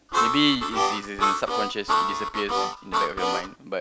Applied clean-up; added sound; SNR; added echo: none; Harmonica; -4 dB; none.